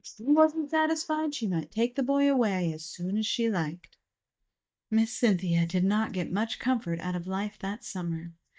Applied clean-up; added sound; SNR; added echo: neural mask model DeepFilterNet 3.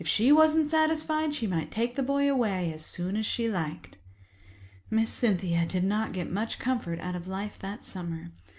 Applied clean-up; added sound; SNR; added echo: none; none; none; none.